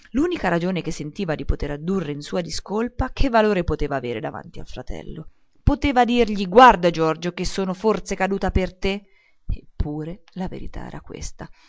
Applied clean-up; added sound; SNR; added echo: none; none; none; none.